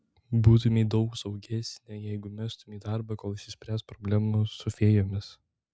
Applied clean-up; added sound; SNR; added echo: none; none; none; none.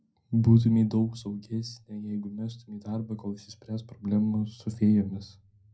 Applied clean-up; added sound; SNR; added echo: none; none; none; reverberation time 0.2 s.